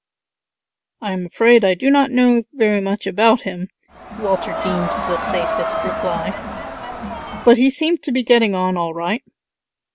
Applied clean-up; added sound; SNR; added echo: none; Crowd; 5 dB; none.